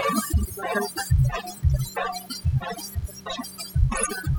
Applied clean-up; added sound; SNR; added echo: classical method spectral subtraction.